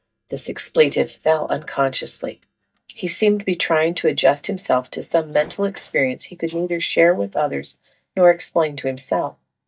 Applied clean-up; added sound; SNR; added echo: neural mask model DeepFilterNet 3.